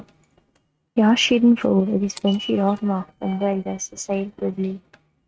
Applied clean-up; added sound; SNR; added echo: neural mask model RNNoise.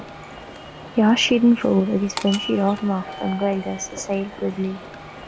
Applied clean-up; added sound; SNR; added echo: none; Walk, footsteps / Subway, metro, underground; 14 dB; none.